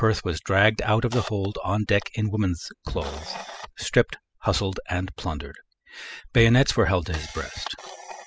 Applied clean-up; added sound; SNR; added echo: classical method spectral subtraction.